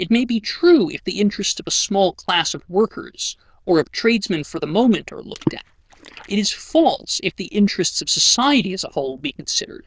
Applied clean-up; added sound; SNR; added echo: neural diffusion model UNIVERSE++.